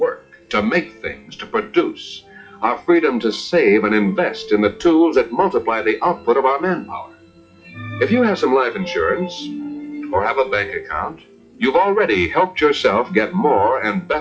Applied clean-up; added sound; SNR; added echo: classical method WPE with log-MMSE.